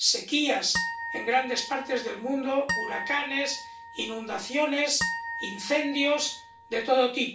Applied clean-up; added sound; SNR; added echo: none; Harp; 8 dB; reverberation time 0.3 s.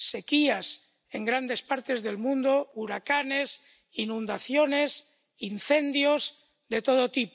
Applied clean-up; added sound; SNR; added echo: none; none; none; none.